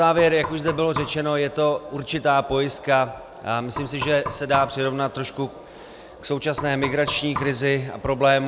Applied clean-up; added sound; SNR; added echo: none; Knock; 12 dB; none.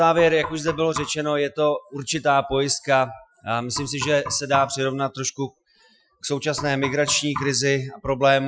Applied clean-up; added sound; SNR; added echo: classical method Wiener filter.